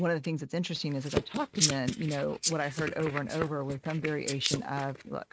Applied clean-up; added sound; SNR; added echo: neural mask model RNNoise.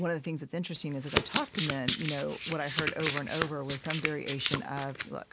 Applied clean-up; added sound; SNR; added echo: none; Domestic sounds, home sounds; -2 dB; none.